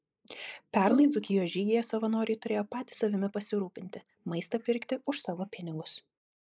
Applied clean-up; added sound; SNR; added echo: neural mask model Resemble Enhance denoiser.